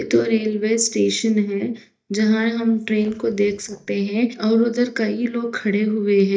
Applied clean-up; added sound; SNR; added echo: neural mask model DeepFilterNet 3.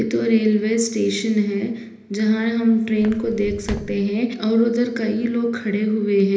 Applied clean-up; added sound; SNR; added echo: none; Walk, footsteps; 13 dB; reverberation time 1.0 s.